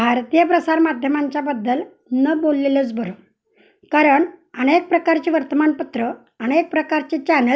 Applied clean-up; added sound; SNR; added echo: none; none; none; none.